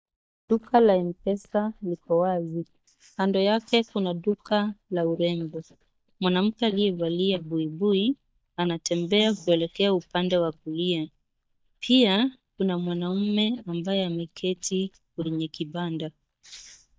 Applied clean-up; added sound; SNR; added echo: neural mask model DeepFilterNet 3.